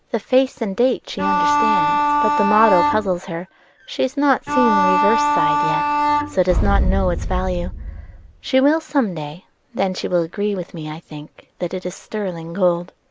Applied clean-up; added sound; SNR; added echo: none; Bowed string instrument + Boom; -3 dB; none.